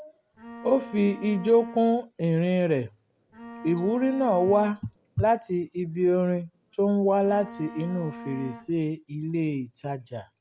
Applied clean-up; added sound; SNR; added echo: none; Bowed string instrument; 15 dB; none.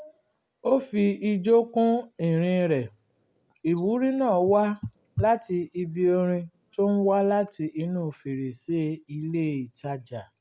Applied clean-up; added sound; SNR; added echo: none; none; none; none.